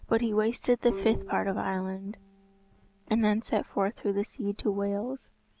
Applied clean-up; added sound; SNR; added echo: none; Bowed string instrument; 18 dB; none.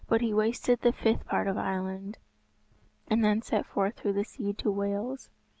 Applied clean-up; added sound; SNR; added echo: none; none; none; none.